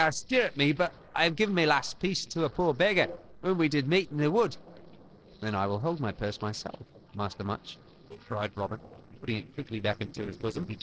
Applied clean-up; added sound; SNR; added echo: neural separator model SepFormer DNS4.